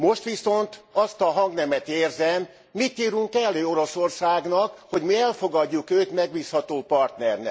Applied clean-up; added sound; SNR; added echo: none; none; none; none.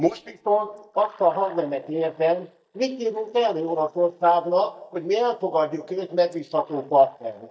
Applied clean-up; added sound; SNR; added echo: neural mask model DeepFilterNet 3.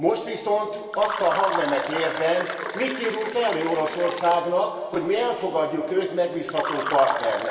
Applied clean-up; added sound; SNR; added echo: none; Fill (with liquid); 7 dB; reverberation time 2.4 s.